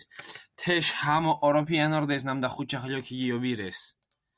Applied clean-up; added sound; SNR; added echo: none; none; none; none.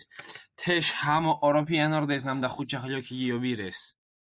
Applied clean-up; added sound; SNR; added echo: neural mask model Resemble Enhance denoiser.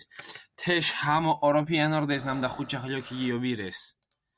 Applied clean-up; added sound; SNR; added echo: none; Breathing; 19 dB; none.